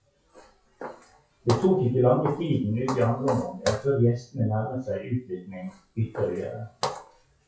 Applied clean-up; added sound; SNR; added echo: classical method WPE with log-MMSE.